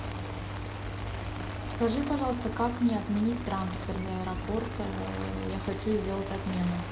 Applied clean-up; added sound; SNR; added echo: none; Rain; 12 dB; reverberation time 1.5 s.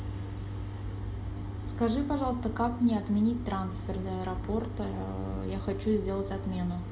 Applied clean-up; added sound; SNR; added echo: none; none; none; none.